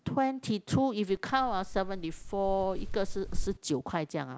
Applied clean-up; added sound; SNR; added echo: none; Wind; 4 dB; none.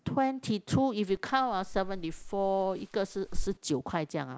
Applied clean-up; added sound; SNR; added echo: neural mask model Resemble Enhance denoiser.